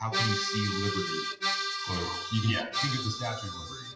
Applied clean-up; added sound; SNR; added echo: classical method WPE with log-MMSE.